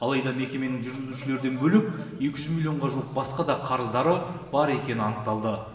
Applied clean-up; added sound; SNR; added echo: none; none; none; reverberation time 1.3 s.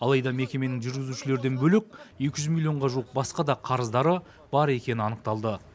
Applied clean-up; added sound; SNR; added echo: none; none; none; none.